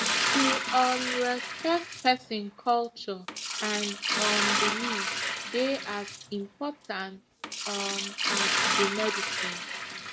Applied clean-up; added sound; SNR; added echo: none; Liquid; -1 dB; none.